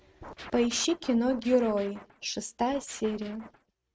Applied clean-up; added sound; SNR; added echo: neural mask model RNNoise.